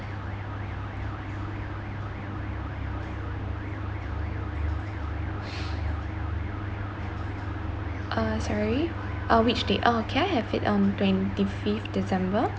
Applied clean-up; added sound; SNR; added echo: none; Alarm / Car + Wind instrument, woodwind instrument; 20 dB; none.